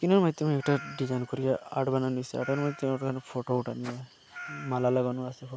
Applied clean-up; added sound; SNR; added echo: none; Meow; 17 dB; none.